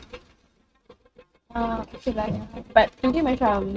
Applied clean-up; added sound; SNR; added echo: neural mask model RNNoise.